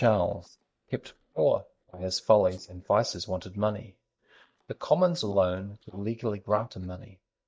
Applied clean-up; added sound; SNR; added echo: neural mask model DeepFilterNet 3.